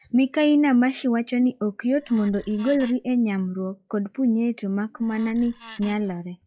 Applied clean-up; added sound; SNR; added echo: classical method log-MMSE.